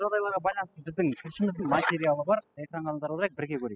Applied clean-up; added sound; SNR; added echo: classical method spectral subtraction.